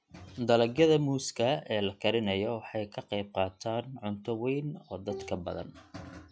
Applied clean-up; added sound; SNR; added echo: classical method log-MMSE.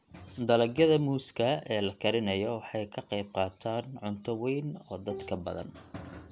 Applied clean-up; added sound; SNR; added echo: none; Bowed string instrument; 16 dB; none.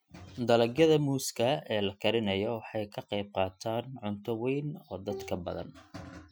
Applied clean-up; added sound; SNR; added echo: classical method Wiener filter.